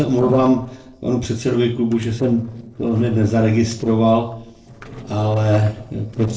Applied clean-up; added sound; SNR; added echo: neural separator model SepFormer DNS4.